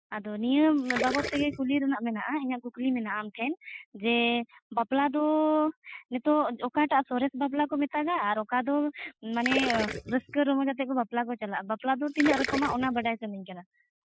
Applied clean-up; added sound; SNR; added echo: classical method Wiener filter.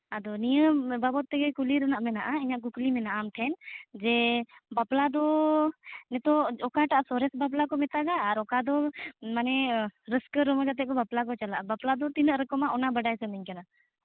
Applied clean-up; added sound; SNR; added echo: none; none; none; none.